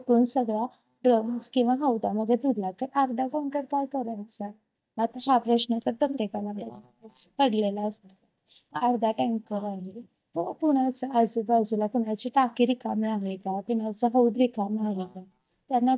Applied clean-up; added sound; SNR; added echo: neural mask model DeepFilterNet 3.